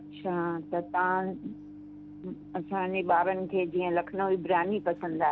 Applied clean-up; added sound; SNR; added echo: none; Microwave oven; 16 dB; none.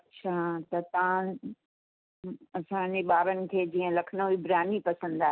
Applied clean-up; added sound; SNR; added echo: none; none; none; none.